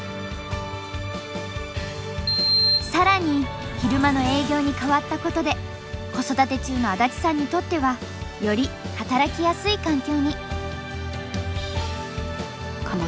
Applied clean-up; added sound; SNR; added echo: none; Sliding door; 3 dB; none.